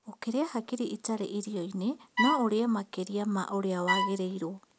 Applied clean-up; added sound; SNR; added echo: none; Bowed string instrument; 1 dB; none.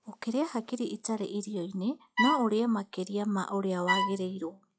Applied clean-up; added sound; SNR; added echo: classical method log-MMSE.